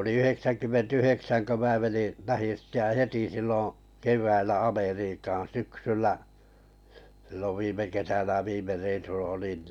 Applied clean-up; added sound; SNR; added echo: none; none; none; none.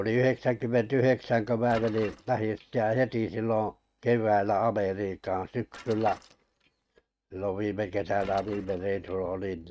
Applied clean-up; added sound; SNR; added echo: neural mask model RNNoise.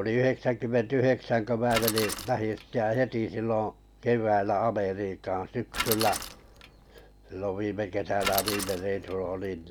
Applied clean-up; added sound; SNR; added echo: none; Bicycle; 7 dB; none.